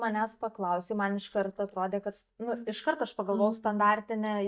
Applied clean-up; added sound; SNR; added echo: neural mask model DeepFilterNet 3.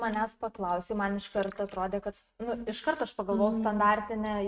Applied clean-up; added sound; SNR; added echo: neural mask model RNNoise.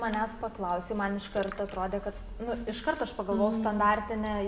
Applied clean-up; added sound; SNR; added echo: none; Splash, splatter; 16 dB; none.